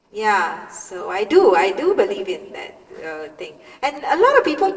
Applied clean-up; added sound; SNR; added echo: neural separator model SepFormer DNS4.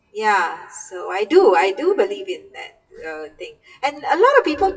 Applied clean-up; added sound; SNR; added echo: classical method WPE with log-MMSE.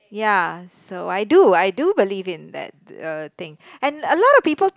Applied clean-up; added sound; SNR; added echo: none; none; none; none.